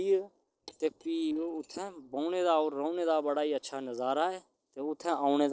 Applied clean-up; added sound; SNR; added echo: neural separator model SepFormer DNS4.